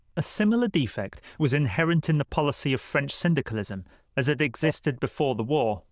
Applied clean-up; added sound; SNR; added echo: neural diffusion model UNIVERSE++.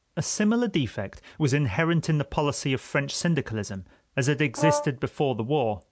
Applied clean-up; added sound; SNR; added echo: none; Brass instrument; 3 dB; none.